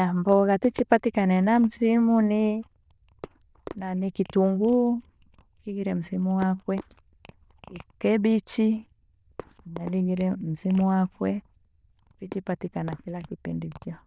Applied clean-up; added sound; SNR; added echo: neural diffusion model UNIVERSE++.